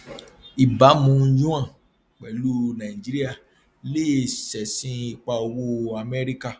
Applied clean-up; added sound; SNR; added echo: none; none; none; none.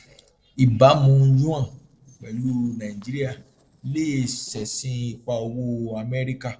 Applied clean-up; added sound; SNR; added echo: neural separator model SepFormer DNS4.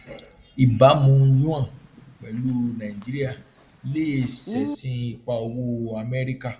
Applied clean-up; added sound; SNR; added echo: none; Bird; 14 dB; reverberation time 0.4 s.